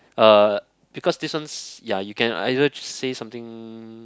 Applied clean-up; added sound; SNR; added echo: none; none; none; none.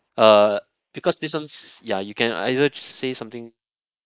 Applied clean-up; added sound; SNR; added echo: neural mask model Resemble Enhance denoiser.